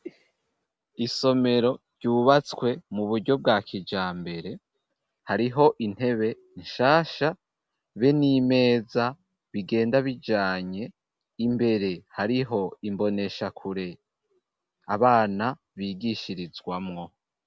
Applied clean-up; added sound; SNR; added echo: none; none; none; none.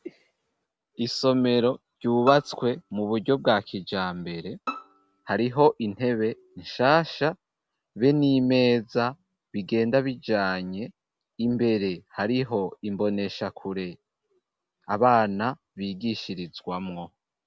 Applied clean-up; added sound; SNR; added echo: none; Bowed string instrument; 13 dB; none.